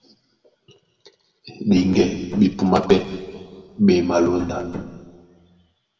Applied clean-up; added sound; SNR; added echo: none; Tap; 14 dB; reverberation time 1.7 s.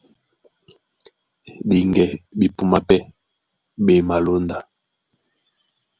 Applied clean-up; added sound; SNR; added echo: none; none; none; none.